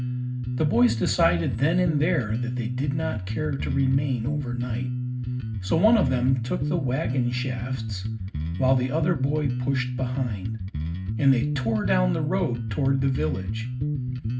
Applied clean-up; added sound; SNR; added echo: none; Bass guitar; 2 dB; reverberation time 0.4 s.